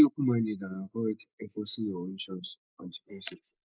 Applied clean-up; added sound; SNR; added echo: neural mask model Resemble Enhance denoiser.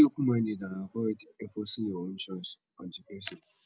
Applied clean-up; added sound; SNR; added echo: none; none; none; none.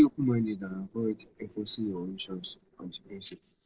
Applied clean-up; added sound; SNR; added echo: neural separator model SepFormer DNS4.